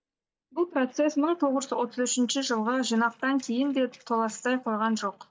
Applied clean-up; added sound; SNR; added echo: neural mask model DeepFilterNet 3.